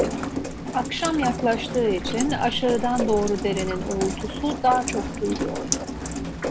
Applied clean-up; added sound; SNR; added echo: none; Rain; 3 dB; none.